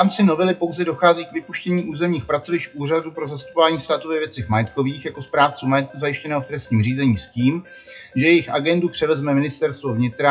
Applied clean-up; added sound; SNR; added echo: classical method WPE with log-MMSE.